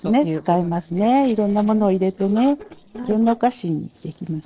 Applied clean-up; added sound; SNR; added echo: neural separator model SepFormer DNS4.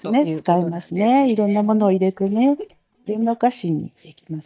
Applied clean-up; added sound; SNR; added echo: neural mask model DeepFilterNet 3.